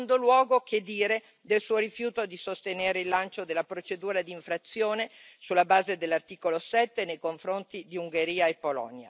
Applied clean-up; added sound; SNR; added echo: none; none; none; none.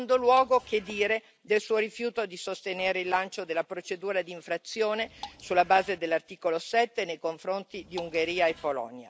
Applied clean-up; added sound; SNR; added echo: none; Drip / Water; 18 dB; none.